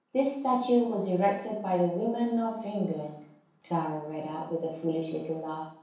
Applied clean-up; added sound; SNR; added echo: none; none; none; reverberation time 0.7 s.